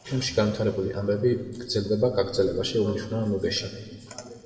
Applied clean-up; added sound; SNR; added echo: none; none; none; reverberation time 2.1 s.